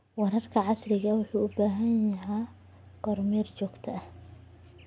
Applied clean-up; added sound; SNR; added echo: none; none; none; none.